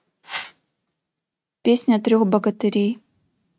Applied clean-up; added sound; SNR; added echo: neural mask model RNNoise.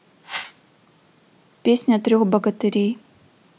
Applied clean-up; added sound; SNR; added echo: none; Whoosh, swoosh, swish; 13 dB; none.